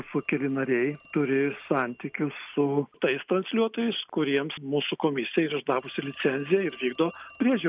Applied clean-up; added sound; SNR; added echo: none; Telephone; 20 dB; none.